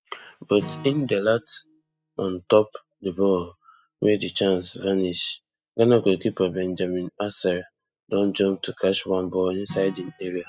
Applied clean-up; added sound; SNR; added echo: classical method spectral subtraction.